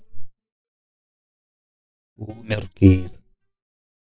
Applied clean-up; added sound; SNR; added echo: neural mask model DeepFilterNet 3.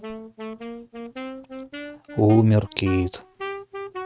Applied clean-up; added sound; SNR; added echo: neural mask model RNNoise.